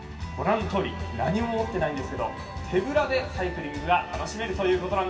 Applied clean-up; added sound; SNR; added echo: none; none; none; reverberation time 2.5 s.